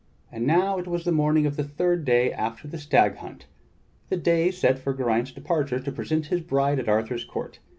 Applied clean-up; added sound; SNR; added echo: none; none; none; none.